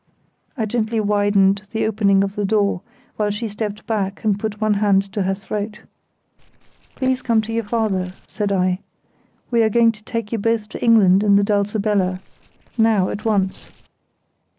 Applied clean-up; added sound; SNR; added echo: neural separator model SepFormer DNS4.